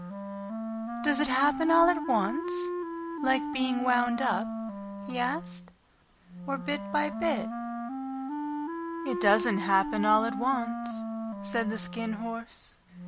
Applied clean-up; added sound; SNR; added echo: none; Wind instrument, woodwind instrument; 5 dB; none.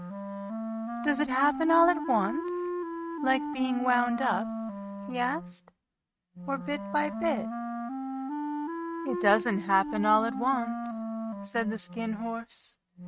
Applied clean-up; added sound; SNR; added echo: neural mask model RNNoise.